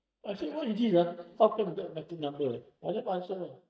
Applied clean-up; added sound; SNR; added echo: neural mask model DeepFilterNet 3.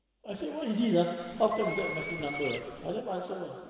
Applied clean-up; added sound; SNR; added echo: none; Bird; 9 dB; reverberation time 2.2 s.